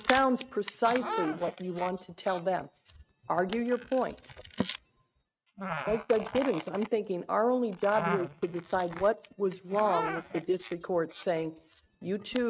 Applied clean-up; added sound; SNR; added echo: neural mask model RNNoise.